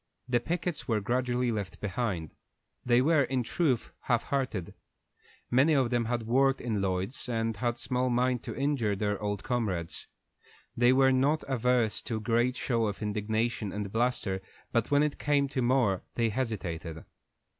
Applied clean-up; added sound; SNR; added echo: none; none; none; none.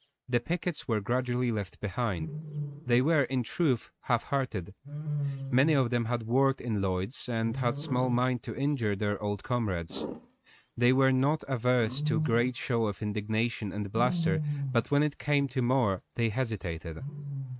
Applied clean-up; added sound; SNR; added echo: neural mask model RNNoise.